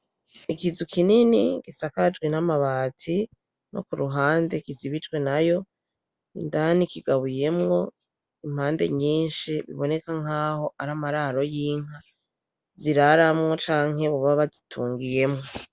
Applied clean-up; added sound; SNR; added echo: none; none; none; none.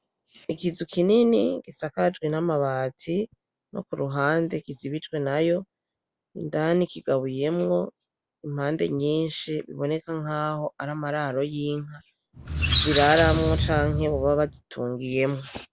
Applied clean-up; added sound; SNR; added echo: none; Squeak; -4 dB; none.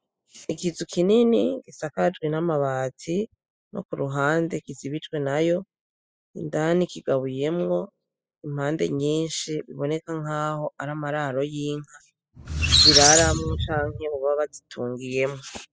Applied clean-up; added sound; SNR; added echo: classical method spectral subtraction.